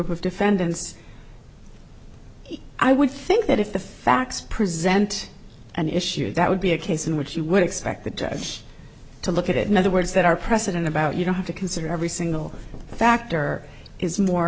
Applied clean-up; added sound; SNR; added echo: none; Knock; 17 dB; none.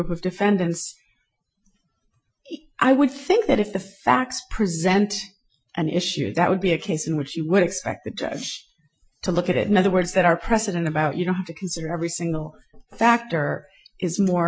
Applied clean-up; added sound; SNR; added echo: classical method Wiener filter.